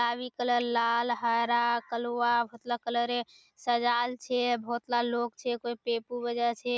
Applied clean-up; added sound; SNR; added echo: none; none; none; none.